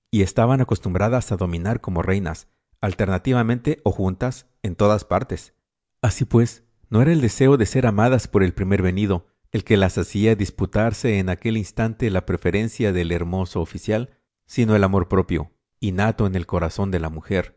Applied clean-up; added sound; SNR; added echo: none; none; none; none.